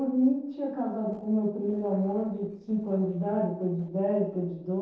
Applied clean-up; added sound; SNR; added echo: neural separator model SepFormer DNS4.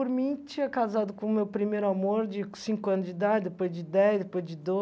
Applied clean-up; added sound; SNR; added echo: none; none; none; none.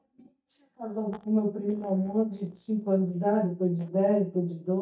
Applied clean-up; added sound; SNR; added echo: neural mask model DeepFilterNet 3.